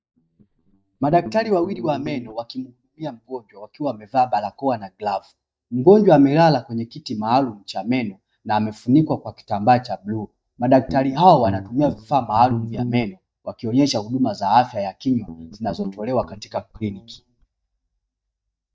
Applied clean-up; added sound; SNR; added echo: neural mask model DeepFilterNet 3.